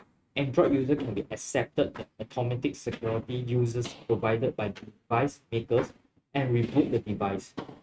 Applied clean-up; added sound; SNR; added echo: neural mask model RNNoise.